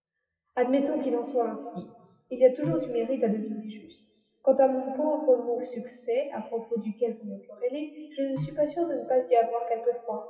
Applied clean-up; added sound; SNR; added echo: classical method WPE with log-MMSE.